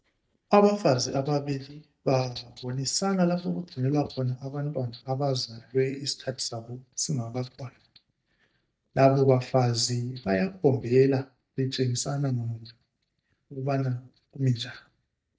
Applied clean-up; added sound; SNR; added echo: neural mask model DeepFilterNet 3.